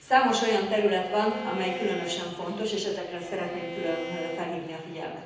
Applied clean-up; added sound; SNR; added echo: none; Bowed string instrument; 12 dB; reverberation time 0.9 s.